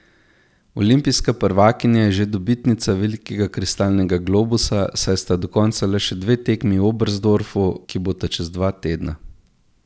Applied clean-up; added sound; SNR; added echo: none; none; none; none.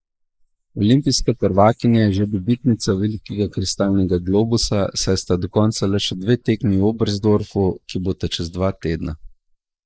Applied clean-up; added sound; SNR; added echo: neural mask model Resemble Enhance denoiser.